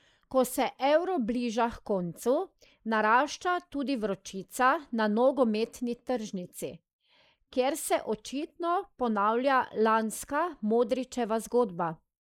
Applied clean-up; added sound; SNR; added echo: neural mask model Resemble Enhance denoiser.